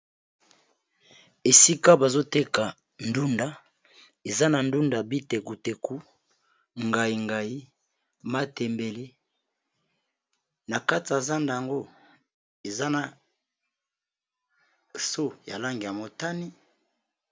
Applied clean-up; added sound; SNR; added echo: none; none; none; none.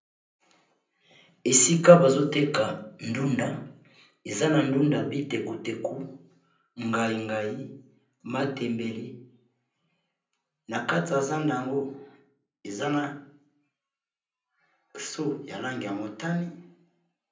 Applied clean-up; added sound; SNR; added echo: none; none; none; reverberation time 0.6 s.